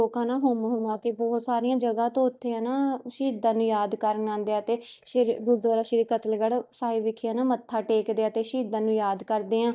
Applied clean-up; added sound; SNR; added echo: neural mask model DeepFilterNet 3.